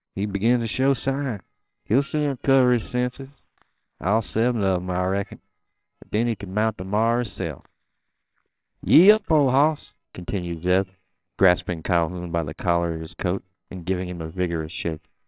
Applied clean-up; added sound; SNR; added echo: neural separator model SepFormer WHAMR!.